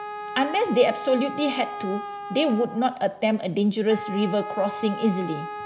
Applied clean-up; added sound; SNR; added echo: none; Wind instrument, woodwind instrument; 10 dB; none.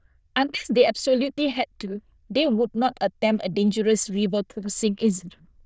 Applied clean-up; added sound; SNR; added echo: neural diffusion model UNIVERSE++.